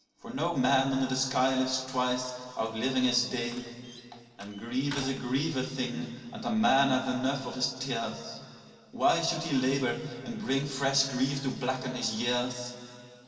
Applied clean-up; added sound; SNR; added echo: none; Slam; 16 dB; reverberation time 2.5 s.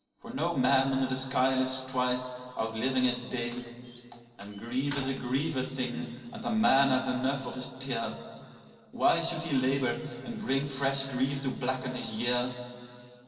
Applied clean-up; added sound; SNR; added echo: neural separator model SepFormer DNS4.